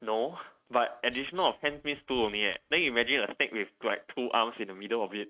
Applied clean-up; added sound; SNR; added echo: neural mask model RNNoise.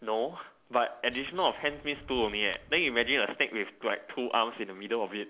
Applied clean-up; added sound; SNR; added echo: none; Frog; 20 dB; none.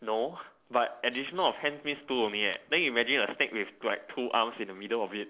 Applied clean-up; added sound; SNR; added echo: neural separator model SepFormer DNS4.